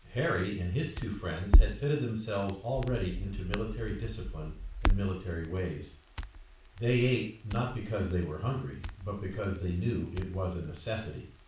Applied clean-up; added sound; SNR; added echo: none; Crackle; 0 dB; reverberation time 0.4 s.